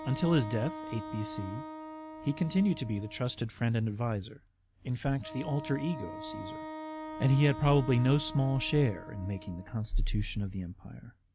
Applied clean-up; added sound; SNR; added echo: none; Wind instrument, woodwind instrument; 13 dB; none.